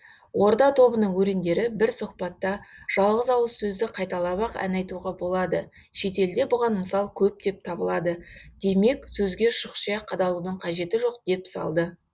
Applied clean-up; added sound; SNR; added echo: none; none; none; none.